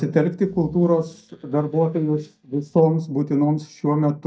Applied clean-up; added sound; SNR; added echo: neural mask model DeepFilterNet 3.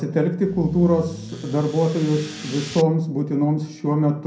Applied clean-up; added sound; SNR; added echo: none; Accelerating, revving, vroom / Car; 15 dB; reverberation time 0.6 s.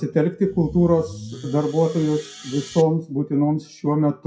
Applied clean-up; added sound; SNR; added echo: classical method WPE with log-MMSE.